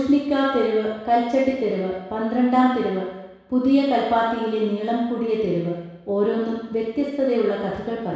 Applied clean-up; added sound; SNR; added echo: none; none; none; reverberation time 1.1 s.